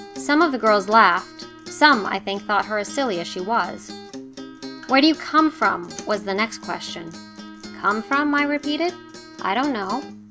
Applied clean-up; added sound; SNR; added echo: none; Acoustic guitar; 15 dB; none.